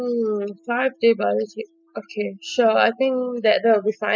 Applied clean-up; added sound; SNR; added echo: classical method spectral subtraction.